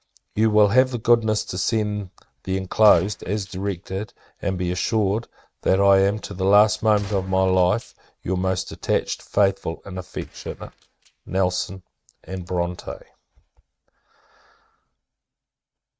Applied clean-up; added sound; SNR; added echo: neural mask model RNNoise.